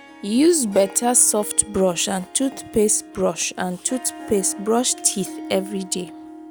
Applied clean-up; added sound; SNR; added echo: none; Harp; 17 dB; none.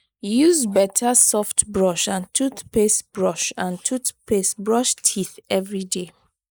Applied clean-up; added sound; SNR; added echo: neural mask model Resemble Enhance denoiser.